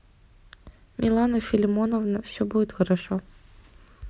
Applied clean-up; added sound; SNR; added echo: none; none; none; none.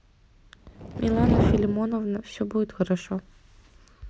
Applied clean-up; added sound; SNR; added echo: none; Fire; -2 dB; none.